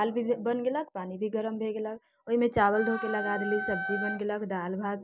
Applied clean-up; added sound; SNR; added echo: none; Wind instrument, woodwind instrument; 5 dB; none.